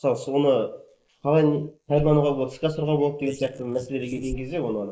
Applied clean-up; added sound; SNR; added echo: neural mask model Resemble Enhance denoiser.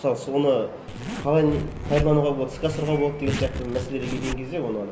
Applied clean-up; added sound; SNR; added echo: none; Zipper (clothing); 8 dB; none.